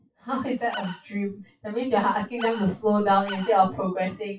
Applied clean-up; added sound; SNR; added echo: classical method WPE with log-MMSE.